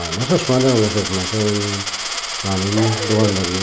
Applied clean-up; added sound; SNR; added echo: none; Dog + Coin (dropping); 5 dB; none.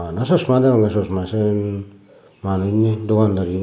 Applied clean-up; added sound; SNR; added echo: none; none; none; none.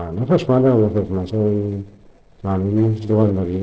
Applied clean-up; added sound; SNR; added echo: neural separator model SepFormer DNS4.